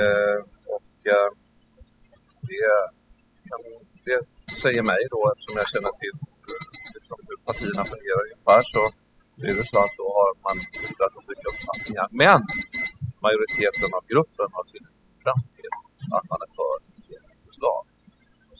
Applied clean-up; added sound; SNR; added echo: classical method spectral subtraction.